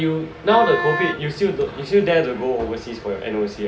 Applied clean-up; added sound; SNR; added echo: none; Wind instrument, woodwind instrument; 6 dB; reverberation time 3.0 s.